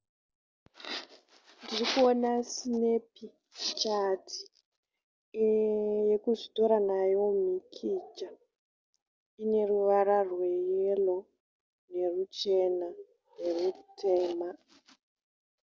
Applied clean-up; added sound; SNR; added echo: none; none; none; none.